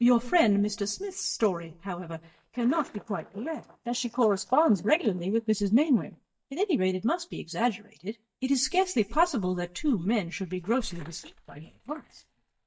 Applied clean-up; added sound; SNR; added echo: neural mask model DeepFilterNet 3.